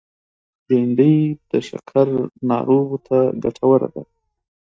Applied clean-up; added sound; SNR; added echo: neural mask model DeepFilterNet 3.